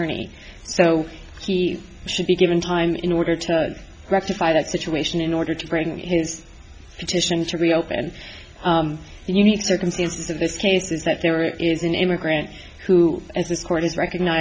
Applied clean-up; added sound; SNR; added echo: none; none; none; none.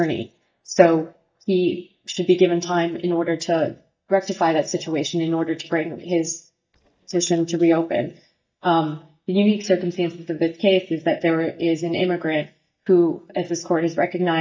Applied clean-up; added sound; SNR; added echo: neural mask model DeepFilterNet 3.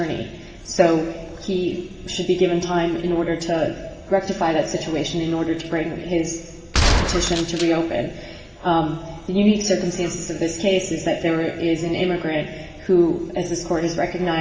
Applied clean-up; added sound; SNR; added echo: none; Gunshot, gunfire; 0 dB; reverberation time 2.0 s.